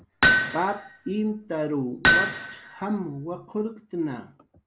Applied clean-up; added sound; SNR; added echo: none; Hammer; -5 dB; none.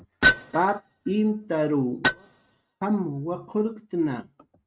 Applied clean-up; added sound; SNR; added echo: neural mask model RNNoise.